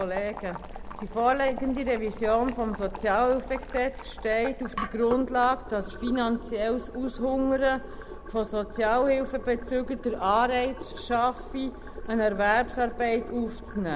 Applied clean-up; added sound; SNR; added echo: none; Boiling; 11 dB; none.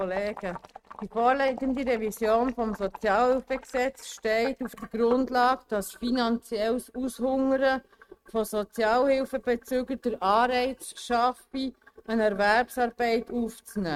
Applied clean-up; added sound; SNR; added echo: neural mask model RNNoise.